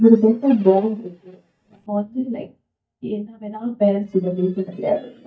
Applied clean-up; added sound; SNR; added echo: neural mask model DeepFilterNet 3.